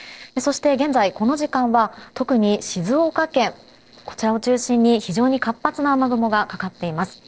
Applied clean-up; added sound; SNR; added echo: neural separator model SepFormer DNS4.